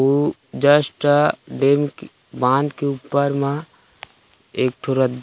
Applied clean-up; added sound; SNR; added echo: none; none; none; none.